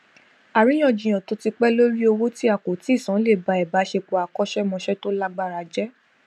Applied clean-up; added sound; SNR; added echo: none; none; none; none.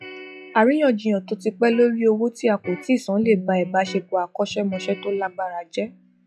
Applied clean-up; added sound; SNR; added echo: classical method log-MMSE.